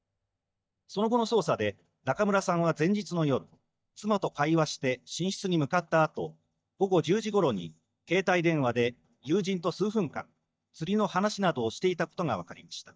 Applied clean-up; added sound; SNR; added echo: neural mask model DeepFilterNet 3.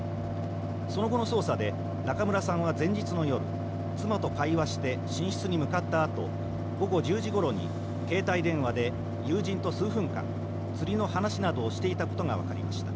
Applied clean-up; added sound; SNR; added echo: none; Mechanical fan; 2 dB; none.